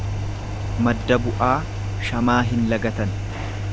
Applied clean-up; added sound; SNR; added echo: none; Engine; 3 dB; none.